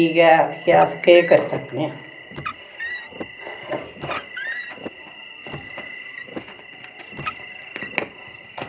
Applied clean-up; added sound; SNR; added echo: none; Car; 14 dB; reverberation time 0.5 s.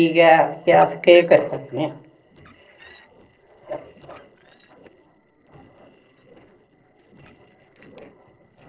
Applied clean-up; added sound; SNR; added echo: neural separator model SepFormer DNS4.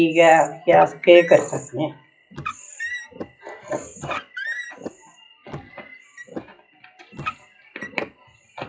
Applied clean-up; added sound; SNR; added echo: classical method WPE with log-MMSE.